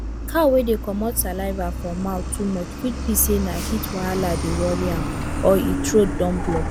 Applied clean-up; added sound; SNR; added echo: none; Truck; 3 dB; none.